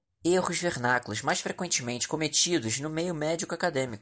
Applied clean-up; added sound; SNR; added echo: none; none; none; none.